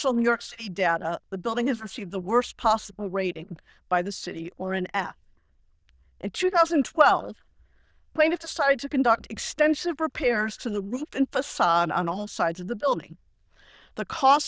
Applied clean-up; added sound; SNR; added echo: neural diffusion model UNIVERSE++.